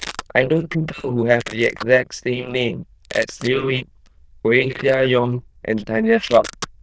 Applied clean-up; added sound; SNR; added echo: neural diffusion model UNIVERSE++.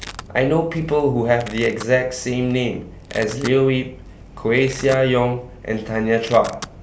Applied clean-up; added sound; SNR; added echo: none; Domestic sounds, home sounds; 20 dB; none.